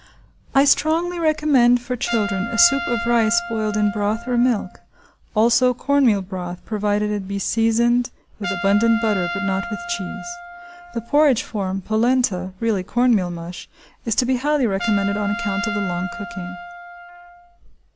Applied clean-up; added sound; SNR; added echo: none; Trumpet; 12 dB; none.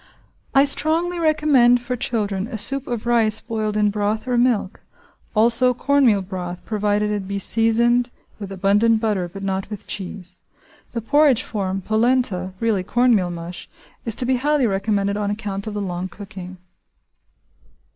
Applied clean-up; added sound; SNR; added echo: neural mask model Resemble Enhance denoiser.